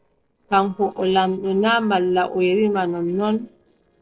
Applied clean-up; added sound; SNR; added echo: neural separator model SepFormer DNS4.